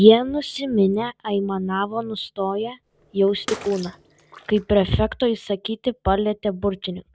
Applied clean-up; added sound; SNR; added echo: none; Bathtub (filling or washing) / Water / Splash, splatter; 18 dB; none.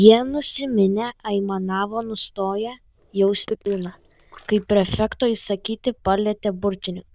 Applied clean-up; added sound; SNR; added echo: neural diffusion model UNIVERSE++.